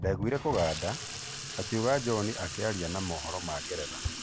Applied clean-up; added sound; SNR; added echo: none; Sink (filling or washing) / Water tap, faucet; 5 dB; none.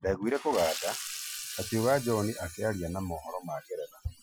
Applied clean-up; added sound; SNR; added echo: classical method Wiener filter.